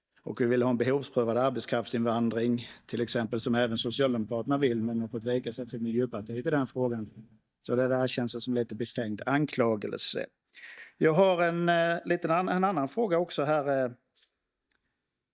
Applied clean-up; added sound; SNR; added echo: neural mask model DeepFilterNet 3.